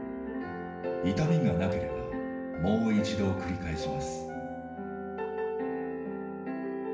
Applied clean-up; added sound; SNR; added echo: none; Wind instrument, woodwind instrument; 16 dB; reverberation time 0.7 s.